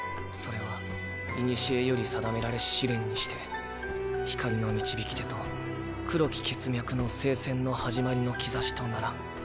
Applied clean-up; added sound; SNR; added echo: none; none; none; none.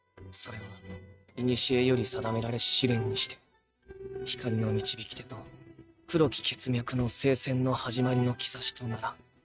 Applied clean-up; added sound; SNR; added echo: neural mask model RNNoise.